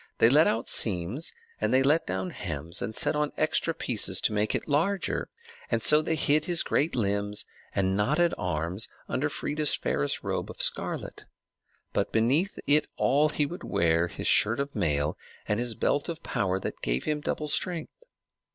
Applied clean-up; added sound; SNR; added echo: none; none; none; none.